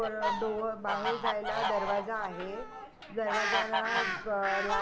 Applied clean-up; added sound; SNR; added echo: none; Fowl; 0 dB; reverberation time 2.9 s.